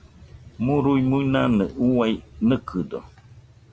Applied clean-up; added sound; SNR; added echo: none; none; none; none.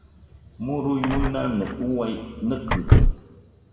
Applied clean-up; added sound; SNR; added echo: none; Door / Car; -4 dB; reverberation time 1.7 s.